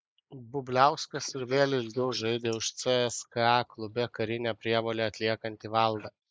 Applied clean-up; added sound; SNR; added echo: neural mask model Resemble Enhance denoiser.